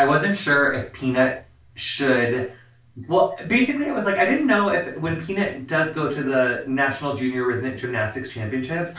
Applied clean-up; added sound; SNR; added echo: none; none; none; reverberation time 0.3 s.